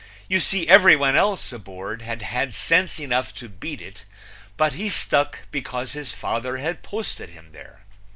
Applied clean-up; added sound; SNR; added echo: none; none; none; none.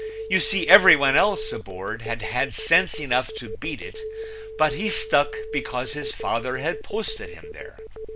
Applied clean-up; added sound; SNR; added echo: none; Telephone; 12 dB; none.